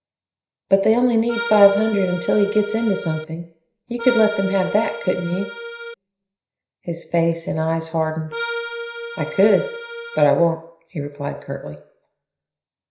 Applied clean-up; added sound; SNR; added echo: none; Accordion; 8 dB; reverberation time 0.5 s.